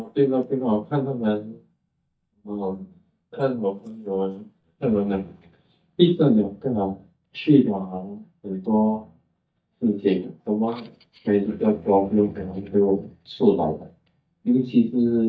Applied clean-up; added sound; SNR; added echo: neural mask model DeepFilterNet 3.